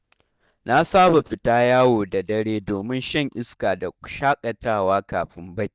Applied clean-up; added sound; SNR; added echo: neural mask model DeepFilterNet 3.